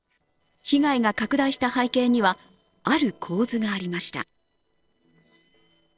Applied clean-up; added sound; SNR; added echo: neural separator model SepFormer DNS4.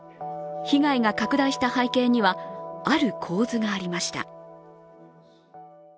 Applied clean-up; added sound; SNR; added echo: none; none; none; none.